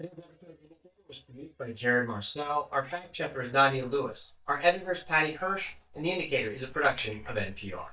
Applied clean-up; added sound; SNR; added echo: neural mask model DeepFilterNet 3.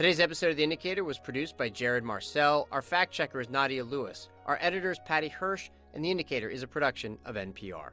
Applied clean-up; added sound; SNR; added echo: none; none; none; none.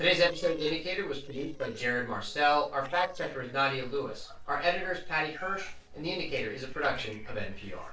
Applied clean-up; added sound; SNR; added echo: neural separator model SepFormer DNS4.